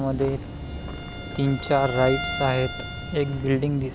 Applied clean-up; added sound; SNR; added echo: none; Bowed string instrument; 12 dB; none.